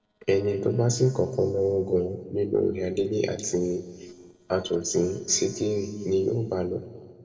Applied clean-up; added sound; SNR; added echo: neural separator model SepFormer DNS4.